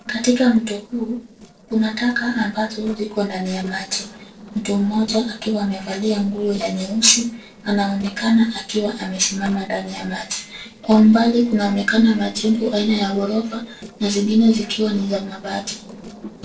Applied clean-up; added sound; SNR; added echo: neural separator model SepFormer DNS4.